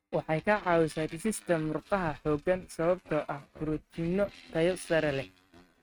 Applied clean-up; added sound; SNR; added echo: neural mask model RNNoise.